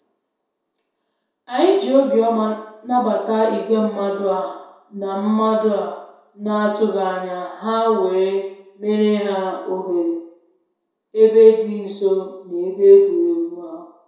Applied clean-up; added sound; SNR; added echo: none; none; none; reverberation time 0.7 s.